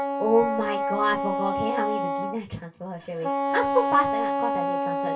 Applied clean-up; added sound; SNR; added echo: none; Wind instrument, woodwind instrument; -1 dB; reverberation time 0.2 s.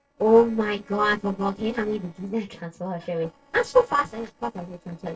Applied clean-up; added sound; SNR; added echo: neural separator model SepFormer DNS4.